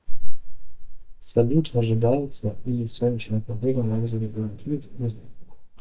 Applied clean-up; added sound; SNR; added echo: neural mask model DeepFilterNet 3.